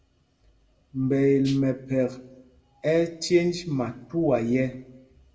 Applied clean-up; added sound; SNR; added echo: none; Rattle (instrument); 17 dB; reverberation time 0.9 s.